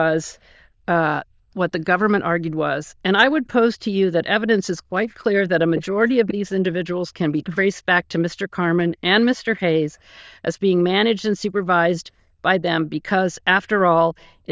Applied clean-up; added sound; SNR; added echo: neural diffusion model UNIVERSE++.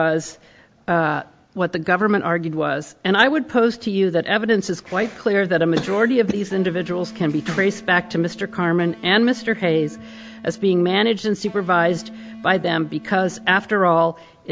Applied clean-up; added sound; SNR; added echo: none; Electric guitar; 18 dB; none.